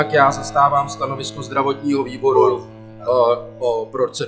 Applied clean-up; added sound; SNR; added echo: classical method log-MMSE.